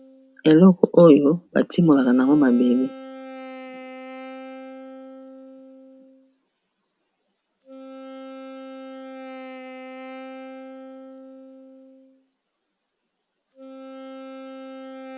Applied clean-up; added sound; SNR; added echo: none; Wind instrument, woodwind instrument; 17 dB; none.